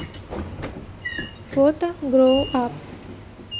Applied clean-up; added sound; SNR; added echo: none; Sliding door / Train; 11 dB; none.